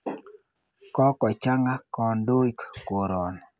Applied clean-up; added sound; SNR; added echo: none; none; none; none.